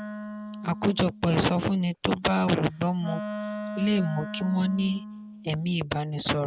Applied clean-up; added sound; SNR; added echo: none; Wind instrument, woodwind instrument; 11 dB; none.